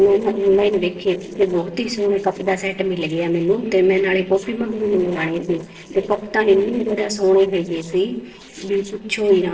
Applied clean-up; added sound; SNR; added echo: neural separator model SepFormer DNS4.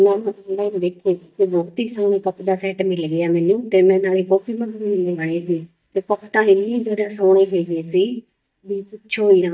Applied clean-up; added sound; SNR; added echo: neural mask model DeepFilterNet 3.